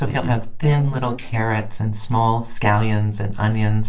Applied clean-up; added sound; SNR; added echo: neural separator model SepFormer DNS4.